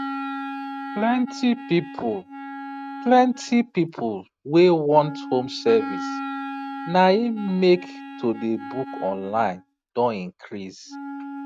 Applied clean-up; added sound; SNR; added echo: neural mask model RNNoise.